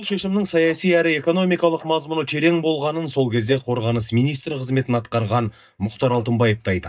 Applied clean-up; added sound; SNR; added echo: neural mask model DeepFilterNet 3.